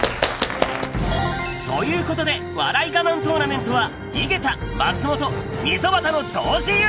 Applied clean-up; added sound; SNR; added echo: none; none; none; none.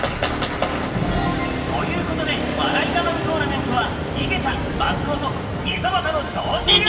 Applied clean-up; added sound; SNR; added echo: none; Motor vehicle (road); 1 dB; reverberation time 2.5 s.